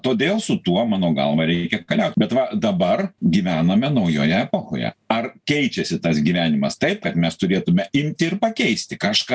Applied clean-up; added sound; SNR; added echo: none; none; none; none.